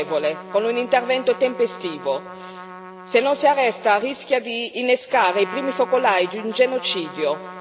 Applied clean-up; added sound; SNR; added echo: none; Trumpet; 15 dB; none.